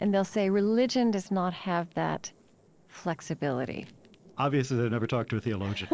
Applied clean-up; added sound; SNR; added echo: neural separator model SepFormer DNS4.